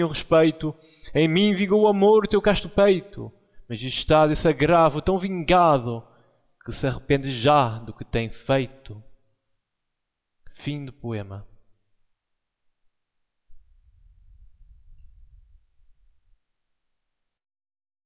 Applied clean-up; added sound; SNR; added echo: none; none; none; none.